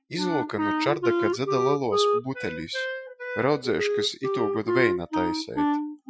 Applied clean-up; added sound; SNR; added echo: classical method Wiener filter.